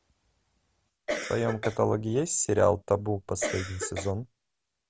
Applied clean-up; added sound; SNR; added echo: none; Cough; 5 dB; none.